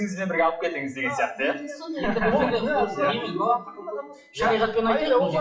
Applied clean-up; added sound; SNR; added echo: classical method WPE with log-MMSE.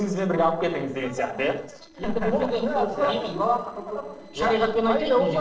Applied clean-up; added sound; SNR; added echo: neural separator model SepFormer DNS4.